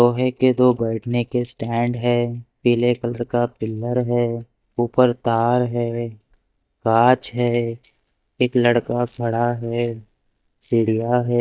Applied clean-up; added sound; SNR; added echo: neural mask model DeepFilterNet 3.